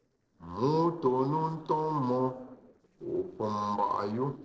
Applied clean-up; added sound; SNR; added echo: neural separator model SepFormer DNS4.